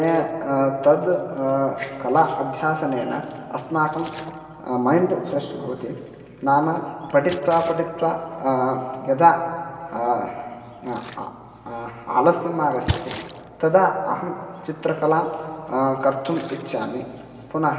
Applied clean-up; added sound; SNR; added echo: none; Splash, splatter; 18 dB; reverberation time 2.5 s.